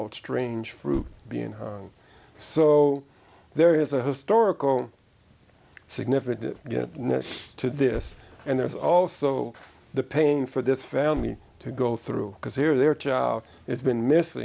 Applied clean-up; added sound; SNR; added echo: none; Car; 18 dB; none.